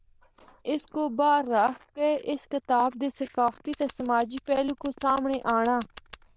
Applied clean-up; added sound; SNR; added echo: neural diffusion model UNIVERSE++.